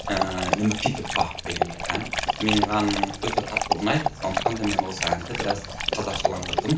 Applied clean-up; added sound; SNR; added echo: none; Dog; 0 dB; reverberation time 0.4 s.